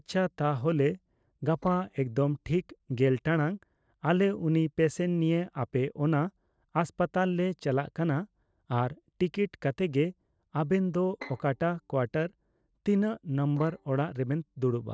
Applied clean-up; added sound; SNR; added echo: neural separator model SepFormer DNS4.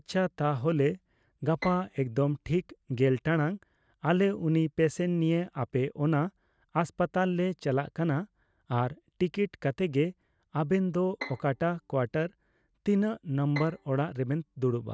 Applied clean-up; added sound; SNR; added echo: none; Bowed string instrument; 16 dB; none.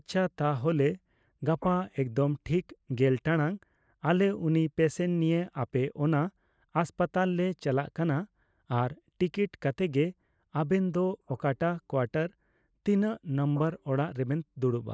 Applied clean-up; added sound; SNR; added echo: neural mask model Resemble Enhance denoiser.